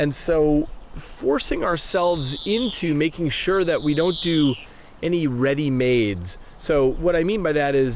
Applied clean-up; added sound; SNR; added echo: none; Bird vocalization, bird call, bird song; 12 dB; none.